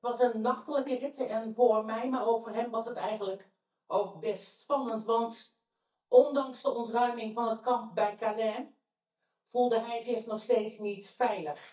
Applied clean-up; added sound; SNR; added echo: neural mask model DeepFilterNet 3.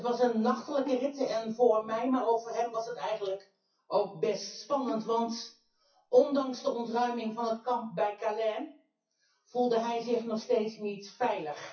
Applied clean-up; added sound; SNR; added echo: classical method WPE with log-MMSE.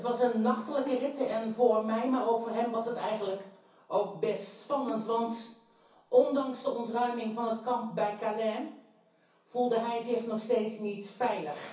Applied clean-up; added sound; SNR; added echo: none; Bowed string instrument; 18 dB; reverberation time 0.6 s.